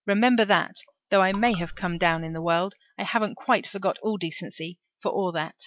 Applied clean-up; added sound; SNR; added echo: none; Raindrop / Drip; 17 dB; none.